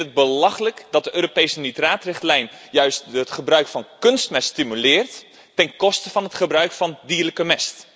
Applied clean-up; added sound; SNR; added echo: none; none; none; none.